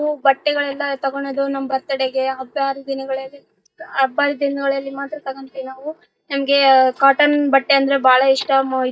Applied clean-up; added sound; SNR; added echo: neural mask model DeepFilterNet 3.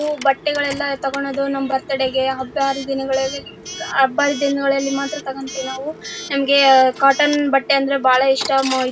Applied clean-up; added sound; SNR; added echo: none; Coin (dropping) / Alarm; 15 dB; reverberation time 0.4 s.